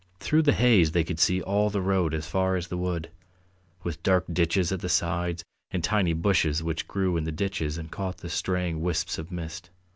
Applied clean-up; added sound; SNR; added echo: none; none; none; none.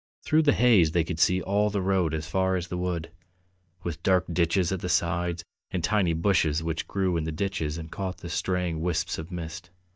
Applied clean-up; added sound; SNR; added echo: neural mask model DeepFilterNet 3.